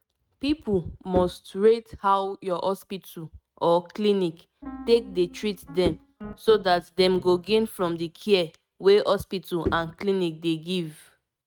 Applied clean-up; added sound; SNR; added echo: neural mask model RNNoise.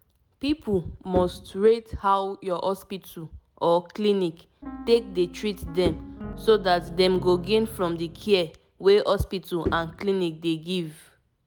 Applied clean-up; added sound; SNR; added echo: none; Bowed string instrument + Piano; 12 dB; none.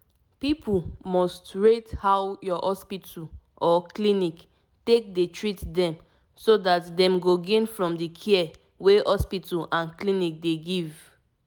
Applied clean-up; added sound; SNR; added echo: none; none; none; none.